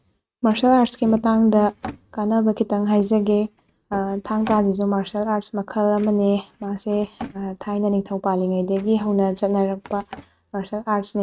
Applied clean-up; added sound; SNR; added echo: neural mask model RNNoise.